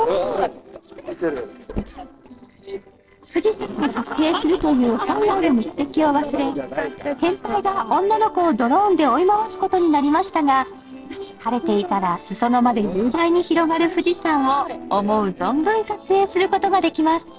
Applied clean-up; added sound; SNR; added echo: neural separator model SepFormer DNS4.